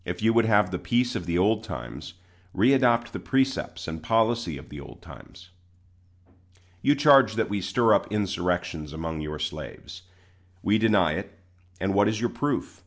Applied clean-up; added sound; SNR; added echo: none; none; none; none.